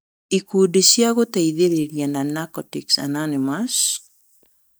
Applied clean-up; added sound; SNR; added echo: neural mask model DeepFilterNet 3.